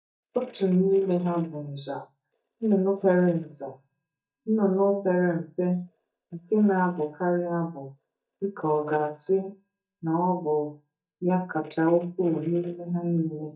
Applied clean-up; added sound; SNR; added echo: neural mask model DeepFilterNet 3.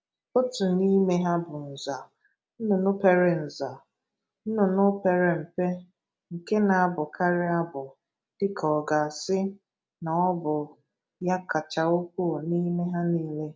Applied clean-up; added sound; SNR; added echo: none; none; none; none.